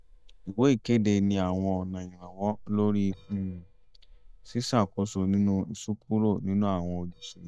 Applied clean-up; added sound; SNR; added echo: neural mask model DeepFilterNet 3.